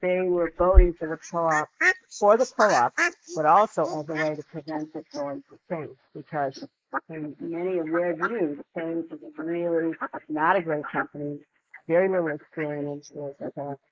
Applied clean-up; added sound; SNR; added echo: neural mask model Resemble Enhance denoiser.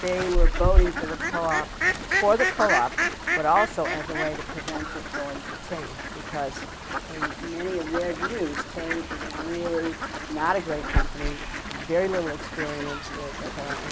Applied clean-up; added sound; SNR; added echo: none; Fowl; -1 dB; none.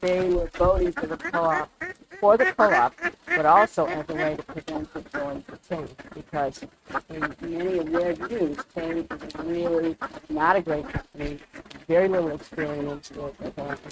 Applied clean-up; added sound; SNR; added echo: neural mask model RNNoise.